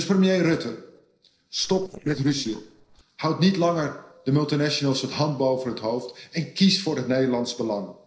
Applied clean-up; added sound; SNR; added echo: neural separator model SepFormer DNS4.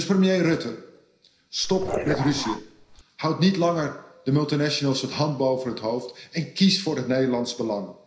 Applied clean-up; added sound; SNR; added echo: none; Dog; 6 dB; reverberation time 0.5 s.